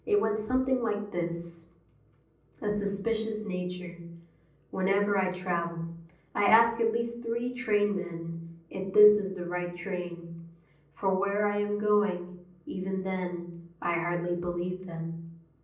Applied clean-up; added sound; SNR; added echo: none; none; none; reverberation time 0.6 s.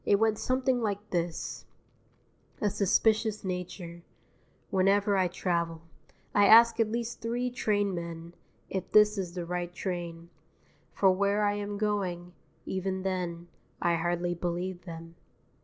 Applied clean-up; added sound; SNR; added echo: none; none; none; none.